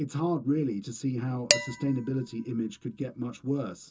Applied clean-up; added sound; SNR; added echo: none; Dishes, pots, and pans; 3 dB; reverberation time 0.2 s.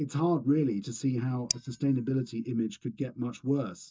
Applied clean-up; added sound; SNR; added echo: neural mask model DeepFilterNet 3.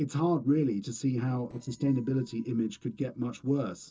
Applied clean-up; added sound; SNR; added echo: neural separator model SepFormer DNS4.